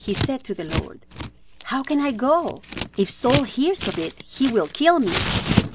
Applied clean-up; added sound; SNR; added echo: none; Scissors; 5 dB; none.